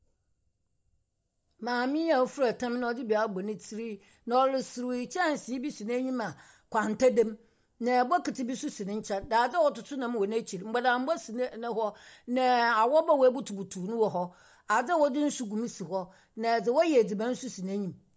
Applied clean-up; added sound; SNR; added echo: none; none; none; none.